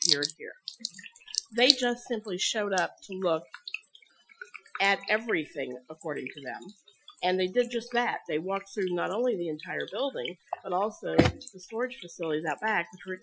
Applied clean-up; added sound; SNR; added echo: classical method Wiener filter.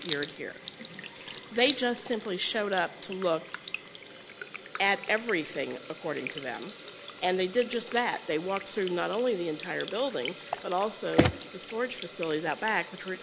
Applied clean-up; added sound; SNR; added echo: none; Sink (filling or washing) / Water tap, faucet; 6 dB; none.